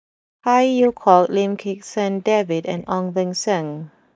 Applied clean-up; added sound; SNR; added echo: neural mask model DeepFilterNet 3.